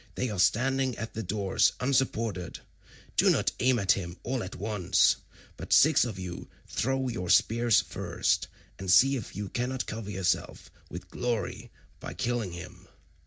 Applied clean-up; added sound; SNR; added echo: none; none; none; none.